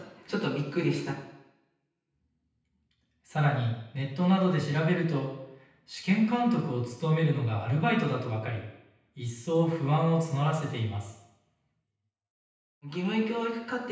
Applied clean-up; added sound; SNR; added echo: none; none; none; reverberation time 0.9 s.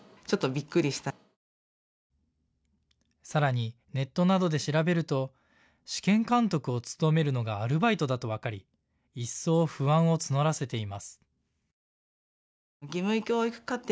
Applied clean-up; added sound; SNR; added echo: none; none; none; none.